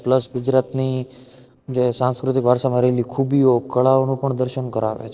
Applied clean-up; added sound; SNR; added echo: neural separator model SepFormer DNS4.